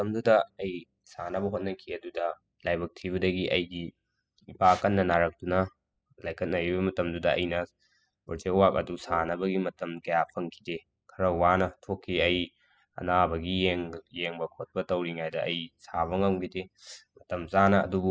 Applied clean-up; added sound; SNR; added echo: classical method spectral subtraction.